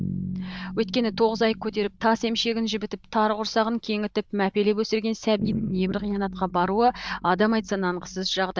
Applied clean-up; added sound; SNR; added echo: neural diffusion model UNIVERSE++.